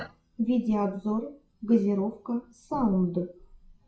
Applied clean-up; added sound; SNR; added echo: classical method WPE with log-MMSE.